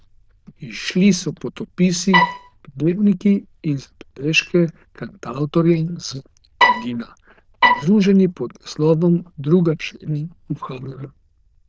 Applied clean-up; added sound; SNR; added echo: neural diffusion model UNIVERSE++.